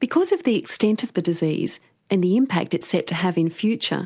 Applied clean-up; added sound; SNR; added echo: none; none; none; none.